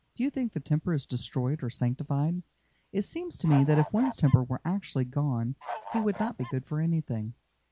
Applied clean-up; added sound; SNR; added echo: none; Bird / Fowl; 10 dB; none.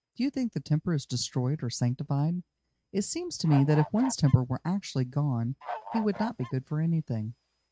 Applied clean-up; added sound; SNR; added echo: neural mask model RNNoise.